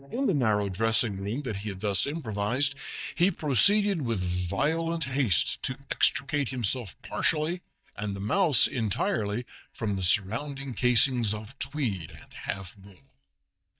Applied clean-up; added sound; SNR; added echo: neural mask model DeepFilterNet 3.